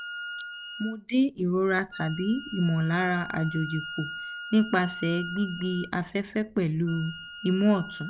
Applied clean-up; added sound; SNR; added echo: none; Wind instrument, woodwind instrument; 12 dB; none.